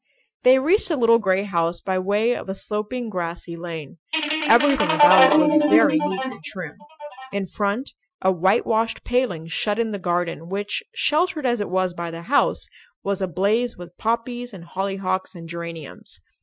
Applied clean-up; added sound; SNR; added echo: classical method Wiener filter.